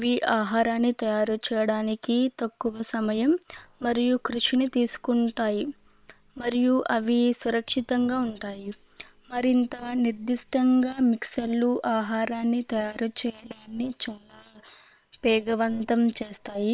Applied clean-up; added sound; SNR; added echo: neural separator model SepFormer WHAM!.